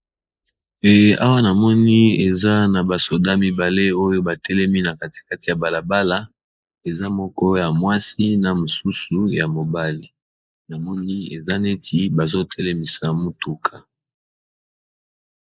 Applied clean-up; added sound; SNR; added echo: neural mask model Resemble Enhance denoiser.